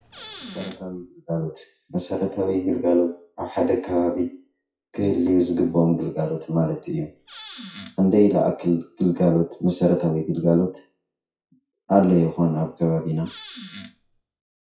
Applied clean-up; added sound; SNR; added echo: classical method WPE with log-MMSE.